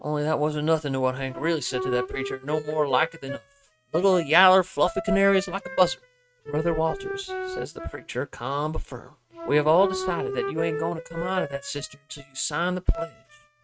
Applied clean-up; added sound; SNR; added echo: neural mask model RNNoise.